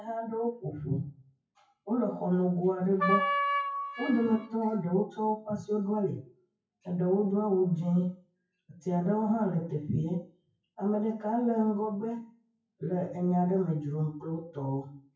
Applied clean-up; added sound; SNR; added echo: classical method WPE with log-MMSE.